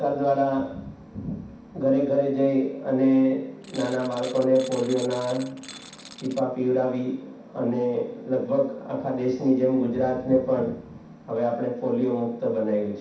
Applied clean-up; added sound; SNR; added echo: none; Tools; 18 dB; reverberation time 0.6 s.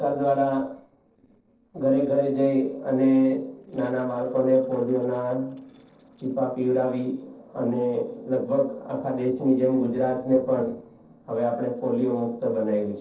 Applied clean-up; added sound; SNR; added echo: neural separator model SepFormer DNS4.